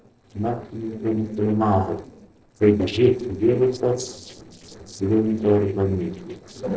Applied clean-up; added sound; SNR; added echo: neural separator model SepFormer DNS4.